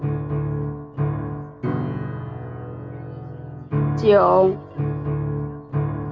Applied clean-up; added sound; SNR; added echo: none; Piano; 1 dB; none.